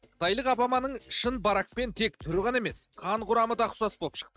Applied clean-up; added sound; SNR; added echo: neural mask model RNNoise.